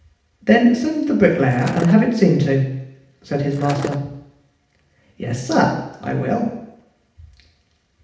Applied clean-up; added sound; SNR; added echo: none; Skateboard; 9 dB; reverberation time 0.8 s.